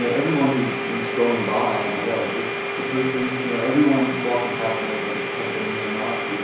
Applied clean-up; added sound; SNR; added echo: none; Domestic sounds, home sounds; 3 dB; reverberation time 1.0 s.